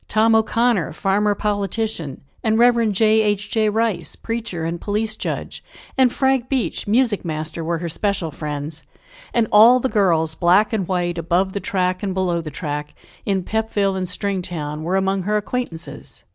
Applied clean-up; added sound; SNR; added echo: none; none; none; none.